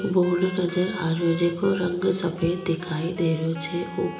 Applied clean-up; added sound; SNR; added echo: none; Wind instrument, woodwind instrument; 16 dB; reverberation time 0.8 s.